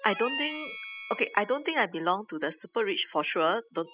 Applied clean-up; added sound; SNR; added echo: classical method spectral subtraction.